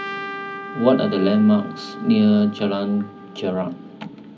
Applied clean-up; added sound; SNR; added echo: none; Trumpet; 14 dB; reverberation time 0.4 s.